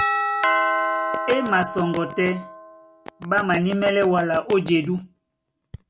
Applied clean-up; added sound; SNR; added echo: none; Doorbell; 5 dB; none.